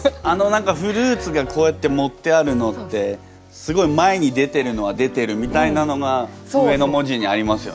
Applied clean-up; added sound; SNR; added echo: none; Whoosh, swoosh, swish; 13 dB; none.